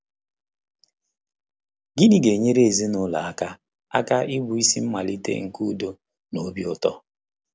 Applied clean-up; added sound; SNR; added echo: none; none; none; none.